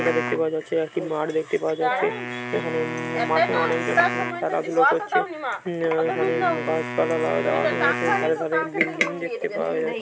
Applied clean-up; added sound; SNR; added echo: none; Wind instrument, woodwind instrument; 9 dB; none.